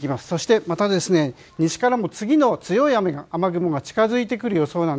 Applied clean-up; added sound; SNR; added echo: none; none; none; none.